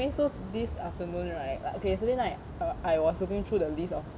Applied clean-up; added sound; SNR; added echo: none; Run; 15 dB; none.